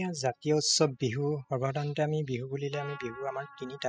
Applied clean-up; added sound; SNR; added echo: classical method spectral subtraction.